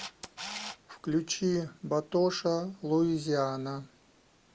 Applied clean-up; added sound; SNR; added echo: none; Camera; 17 dB; none.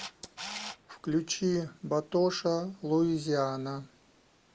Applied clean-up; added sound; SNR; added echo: neural mask model Resemble Enhance denoiser.